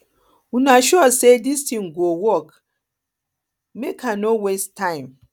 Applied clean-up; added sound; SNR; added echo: none; none; none; none.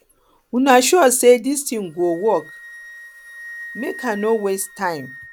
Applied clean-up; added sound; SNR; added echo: none; Wind instrument, woodwind instrument; 20 dB; none.